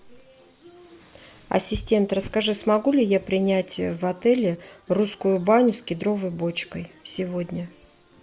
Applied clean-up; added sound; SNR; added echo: none; Bass drum; 18 dB; none.